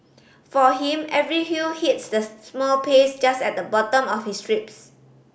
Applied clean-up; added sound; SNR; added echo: none; none; none; none.